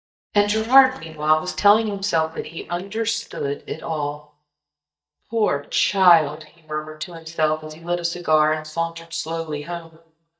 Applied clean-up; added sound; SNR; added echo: neural mask model DeepFilterNet 3.